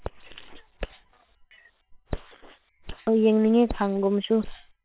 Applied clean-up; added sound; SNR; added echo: neural separator model SepFormer WHAM!.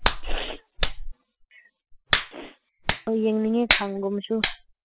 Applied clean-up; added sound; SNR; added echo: classical method spectral subtraction.